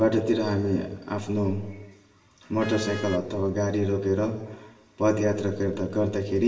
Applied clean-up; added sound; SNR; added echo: none; Vehicle horn, car horn, honking; 18 dB; reverberation time 1.1 s.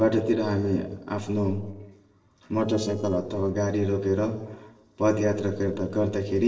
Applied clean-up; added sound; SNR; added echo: neural separator model SepFormer DNS4.